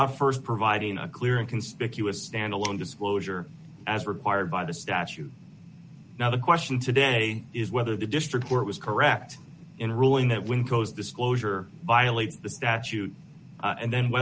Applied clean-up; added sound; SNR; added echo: none; none; none; none.